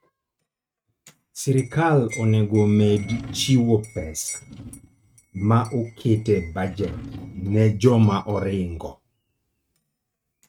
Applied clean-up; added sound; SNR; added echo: neural mask model RNNoise.